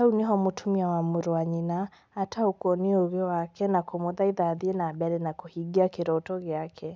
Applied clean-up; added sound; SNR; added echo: none; none; none; none.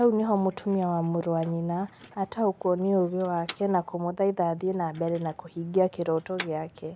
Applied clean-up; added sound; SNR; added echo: none; Motor vehicle (road); 17 dB; none.